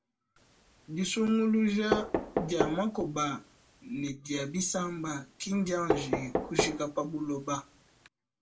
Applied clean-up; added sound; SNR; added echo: none; Knock; 4 dB; reverberation time 0.2 s.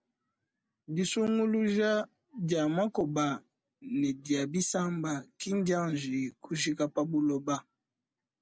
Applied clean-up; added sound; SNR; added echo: none; none; none; none.